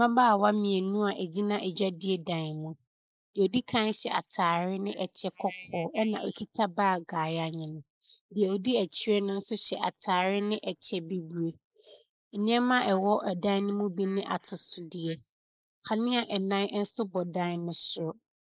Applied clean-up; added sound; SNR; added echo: neural mask model Resemble Enhance denoiser.